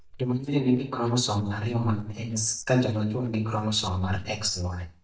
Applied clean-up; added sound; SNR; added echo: neural mask model DeepFilterNet 3.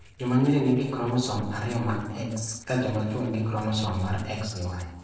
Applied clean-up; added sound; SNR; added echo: neural separator model SepFormer DNS4.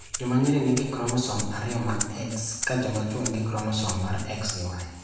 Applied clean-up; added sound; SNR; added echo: none; Rattle (instrument); 10 dB; reverberation time 0.9 s.